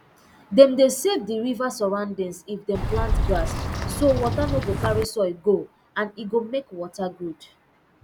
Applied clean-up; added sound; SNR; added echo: none; Bird vocalization, bird call, bird song; 1 dB; none.